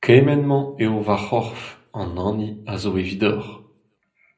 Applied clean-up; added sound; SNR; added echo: none; none; none; reverberation time 0.5 s.